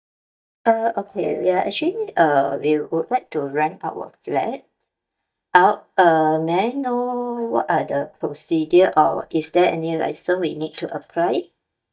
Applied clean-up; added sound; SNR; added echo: neural mask model DeepFilterNet 3.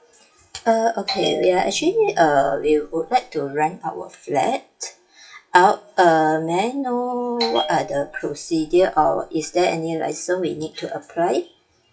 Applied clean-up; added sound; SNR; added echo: classical method WPE with log-MMSE.